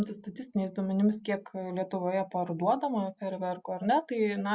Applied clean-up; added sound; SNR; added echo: none; none; none; none.